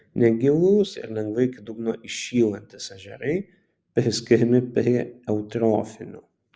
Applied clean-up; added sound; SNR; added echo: none; none; none; none.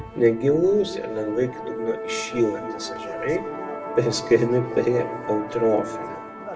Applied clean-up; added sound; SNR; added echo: none; Musical instrument; 9 dB; reverberation time 1.7 s.